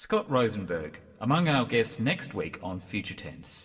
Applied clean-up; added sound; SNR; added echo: none; none; none; reverberation time 1.3 s.